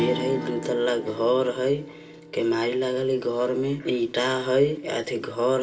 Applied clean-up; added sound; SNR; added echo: none; Strum; 14 dB; reverberation time 0.7 s.